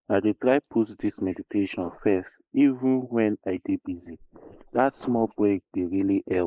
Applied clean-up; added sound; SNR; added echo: neural mask model Resemble Enhance denoiser.